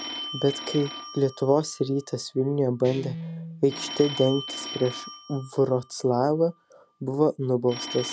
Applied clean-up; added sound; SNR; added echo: none; Telephone + Guitar; 13 dB; none.